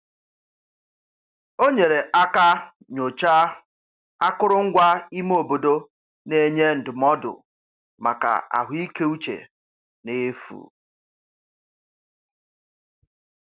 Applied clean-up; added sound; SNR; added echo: none; none; none; none.